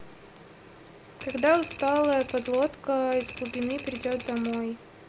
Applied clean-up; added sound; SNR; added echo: none; Typewriter; 15 dB; none.